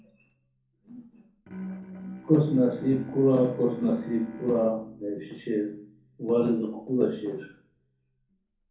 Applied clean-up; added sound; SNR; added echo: none; Bowed string instrument; 18 dB; reverberation time 0.5 s.